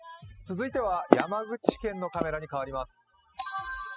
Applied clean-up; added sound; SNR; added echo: classical method spectral subtraction.